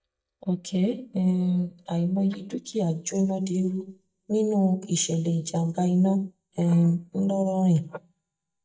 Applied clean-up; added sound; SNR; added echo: neural mask model DeepFilterNet 3.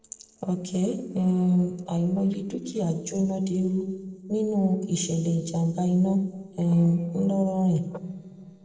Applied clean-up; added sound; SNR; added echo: neural separator model SepFormer DNS4.